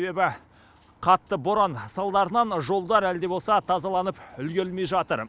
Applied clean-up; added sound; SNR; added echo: none; none; none; none.